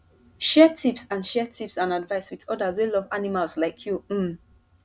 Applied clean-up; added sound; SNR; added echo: none; none; none; none.